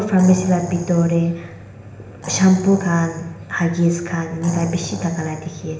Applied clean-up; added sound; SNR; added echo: none; Animal; 14 dB; reverberation time 0.8 s.